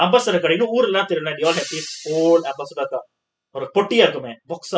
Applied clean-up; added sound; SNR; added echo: classical method spectral subtraction.